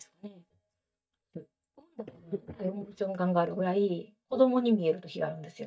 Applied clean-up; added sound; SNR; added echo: neural mask model DeepFilterNet 3.